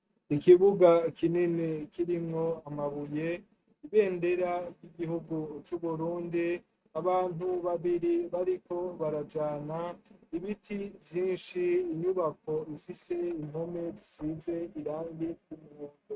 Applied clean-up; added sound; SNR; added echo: neural mask model RNNoise.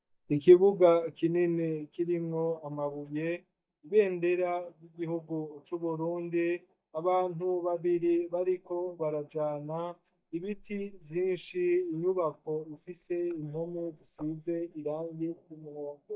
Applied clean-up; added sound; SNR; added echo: neural mask model DeepFilterNet 3.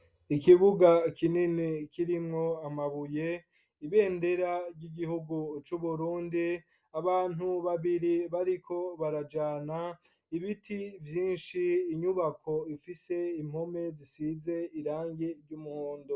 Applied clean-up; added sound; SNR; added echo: none; none; none; none.